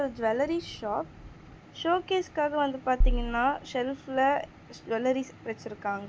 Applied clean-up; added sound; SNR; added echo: none; Bass drum; -3 dB; none.